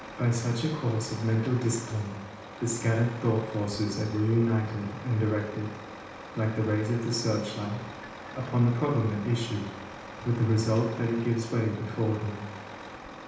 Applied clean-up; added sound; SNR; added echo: none; Truck; 14 dB; reverberation time 0.9 s.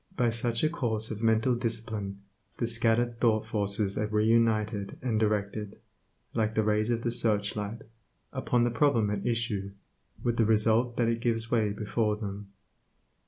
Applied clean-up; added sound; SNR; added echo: none; none; none; none.